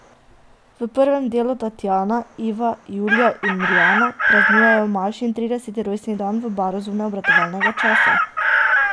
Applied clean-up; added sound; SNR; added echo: none; Chicken, rooster; -1 dB; none.